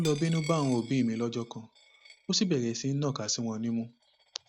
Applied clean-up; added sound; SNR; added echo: none; Coin (dropping); 19 dB; none.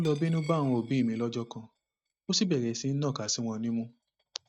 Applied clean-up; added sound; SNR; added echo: neural mask model RNNoise.